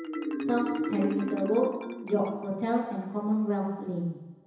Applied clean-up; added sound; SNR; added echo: none; Marimba, xylophone; 6 dB; reverberation time 1.0 s.